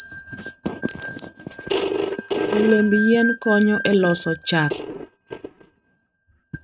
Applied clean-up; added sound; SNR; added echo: neural mask model RNNoise.